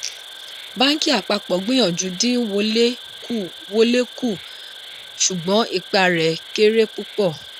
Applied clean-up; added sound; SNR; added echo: none; Insect; 16 dB; none.